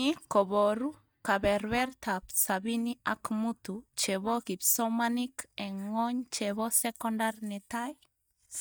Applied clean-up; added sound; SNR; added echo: neural mask model DeepFilterNet 3.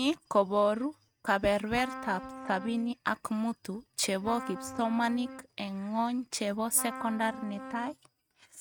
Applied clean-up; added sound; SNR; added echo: neural mask model RNNoise.